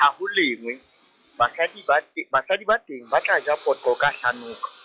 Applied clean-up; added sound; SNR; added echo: classical method log-MMSE.